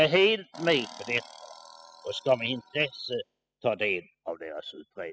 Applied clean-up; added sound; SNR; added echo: classical method spectral subtraction.